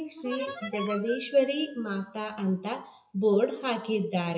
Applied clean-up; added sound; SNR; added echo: classical method WPE with log-MMSE.